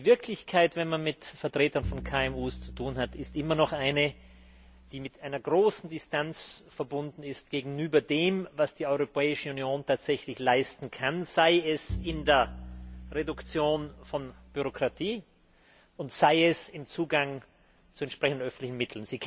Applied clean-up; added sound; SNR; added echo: none; Bowed string instrument; 12 dB; none.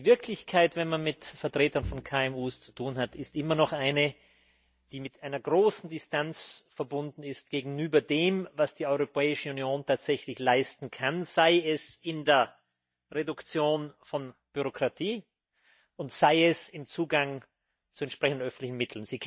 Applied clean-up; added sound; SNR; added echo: neural mask model DeepFilterNet 3.